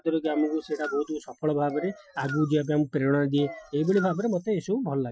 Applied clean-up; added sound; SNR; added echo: classical method Wiener filter.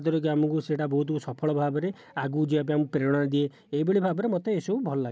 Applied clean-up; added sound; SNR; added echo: none; none; none; none.